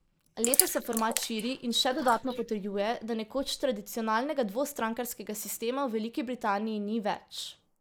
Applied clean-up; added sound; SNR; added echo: neural mask model Resemble Enhance denoiser.